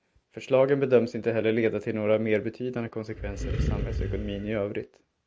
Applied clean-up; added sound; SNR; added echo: none; Animal; 3 dB; none.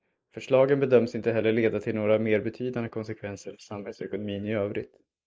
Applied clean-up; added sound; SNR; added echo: neural mask model Resemble Enhance denoiser.